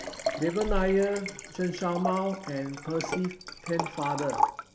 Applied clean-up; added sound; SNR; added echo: none; Liquid; 3 dB; none.